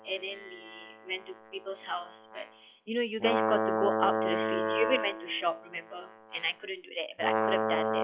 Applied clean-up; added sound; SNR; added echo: classical method log-MMSE.